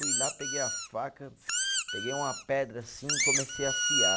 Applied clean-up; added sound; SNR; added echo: none; Squeak; -5 dB; none.